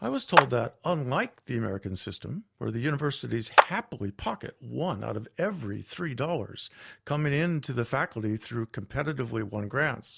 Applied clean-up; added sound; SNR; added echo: none; Clapping; -3 dB; none.